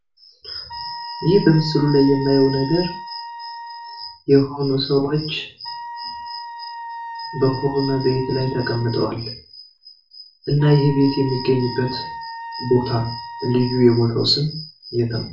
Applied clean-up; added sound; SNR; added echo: none; Wind instrument, woodwind instrument; 14 dB; reverberation time 0.3 s.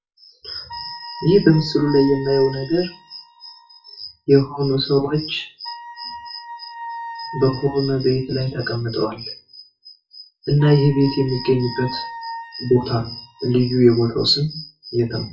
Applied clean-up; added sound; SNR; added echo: classical method WPE with log-MMSE.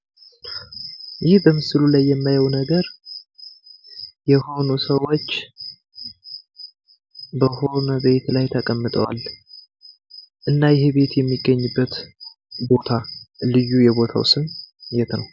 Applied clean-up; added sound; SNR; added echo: none; none; none; none.